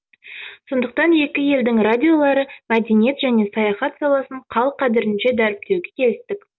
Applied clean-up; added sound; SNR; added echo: none; none; none; none.